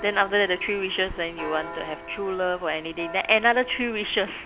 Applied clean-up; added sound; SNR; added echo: none; Church bell; 14 dB; none.